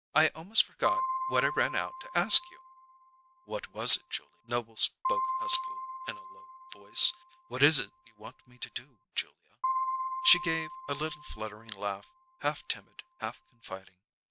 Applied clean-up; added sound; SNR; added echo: none; Piano; 7 dB; none.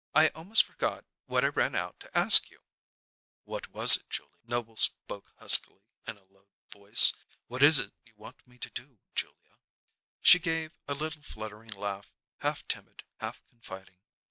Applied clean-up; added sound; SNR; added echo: none; none; none; none.